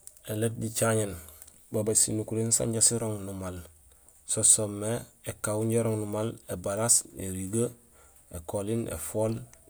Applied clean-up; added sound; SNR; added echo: none; none; none; none.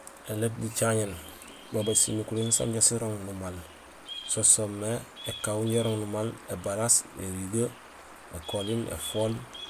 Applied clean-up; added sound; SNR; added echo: none; Bird vocalization, bird call, bird song; 15 dB; none.